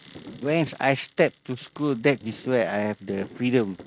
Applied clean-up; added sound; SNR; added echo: neural mask model RNNoise.